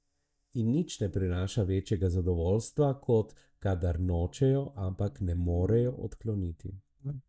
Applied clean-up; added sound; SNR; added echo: neural mask model DeepFilterNet 3.